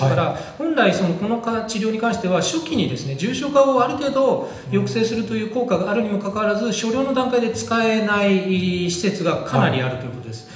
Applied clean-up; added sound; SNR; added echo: none; none; none; reverberation time 0.8 s.